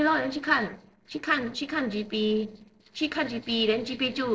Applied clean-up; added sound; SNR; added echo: neural separator model SepFormer DNS4.